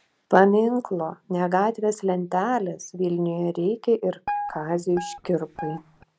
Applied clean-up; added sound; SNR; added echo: none; Guitar; 10 dB; none.